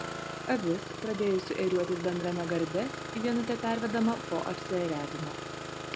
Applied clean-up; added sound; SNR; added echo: none; Engine starting; 7 dB; none.